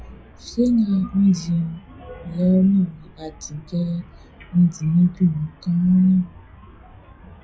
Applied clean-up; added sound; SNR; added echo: classical method WPE with log-MMSE.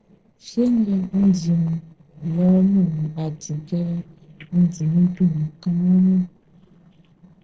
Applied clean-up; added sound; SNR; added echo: neural separator model SepFormer DNS4.